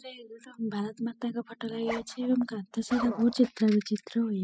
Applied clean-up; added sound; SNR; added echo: classical method spectral subtraction.